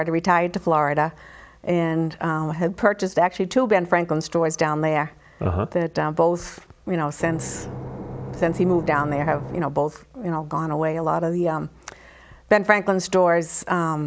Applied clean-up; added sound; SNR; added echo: none; Engine / Boat, Water vehicle; 10 dB; none.